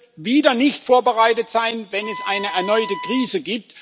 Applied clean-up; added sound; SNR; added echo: none; Wind instrument, woodwind instrument; 12 dB; none.